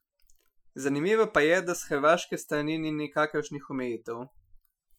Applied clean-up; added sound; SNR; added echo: classical method Wiener filter.